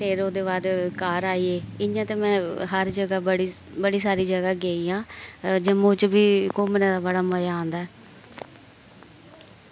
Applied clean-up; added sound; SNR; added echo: none; none; none; none.